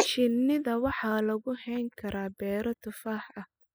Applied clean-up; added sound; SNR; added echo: classical method spectral subtraction.